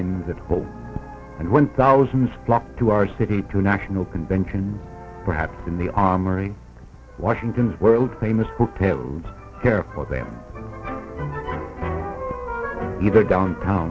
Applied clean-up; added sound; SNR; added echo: none; none; none; none.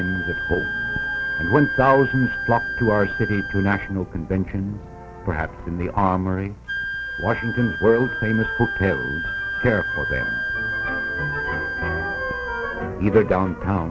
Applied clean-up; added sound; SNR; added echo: none; Wind instrument, woodwind instrument; 5 dB; none.